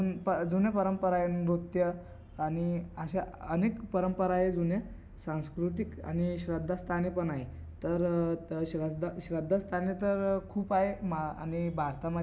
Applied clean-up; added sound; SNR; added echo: none; none; none; none.